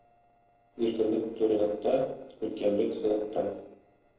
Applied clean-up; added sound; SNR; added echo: neural separator model SepFormer DNS4.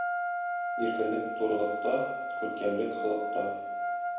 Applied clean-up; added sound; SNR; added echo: none; Wind instrument, woodwind instrument; 0 dB; reverberation time 0.9 s.